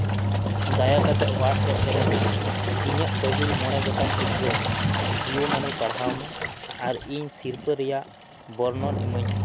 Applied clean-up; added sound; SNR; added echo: none; Engine; -5 dB; none.